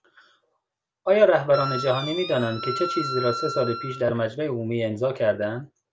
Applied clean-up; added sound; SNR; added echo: none; Wind instrument, woodwind instrument; 7 dB; none.